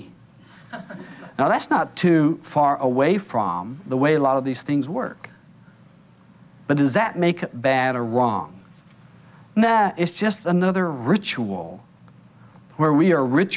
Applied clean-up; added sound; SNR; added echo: none; none; none; none.